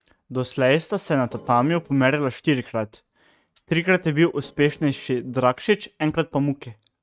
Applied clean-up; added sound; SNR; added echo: neural mask model RNNoise.